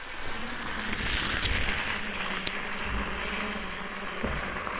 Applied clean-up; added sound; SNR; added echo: neural separator model SepFormer WHAMR!.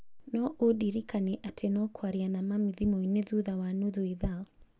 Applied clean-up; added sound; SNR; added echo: none; none; none; none.